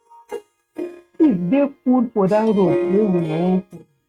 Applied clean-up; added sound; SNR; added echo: neural mask model RNNoise.